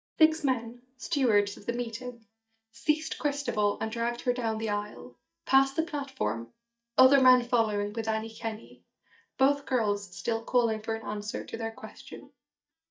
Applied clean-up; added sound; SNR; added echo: neural mask model DeepFilterNet 3.